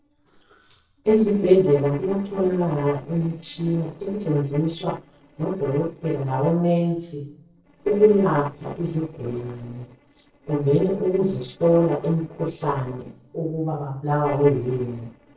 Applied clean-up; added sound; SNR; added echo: neural separator model SepFormer DNS4.